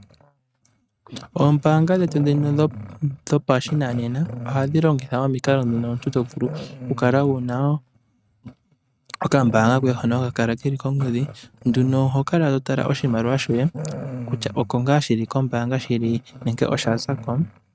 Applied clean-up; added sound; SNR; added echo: neural mask model RNNoise.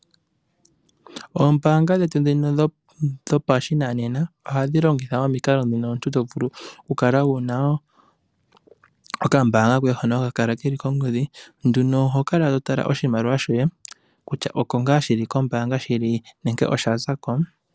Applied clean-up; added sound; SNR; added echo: none; none; none; none.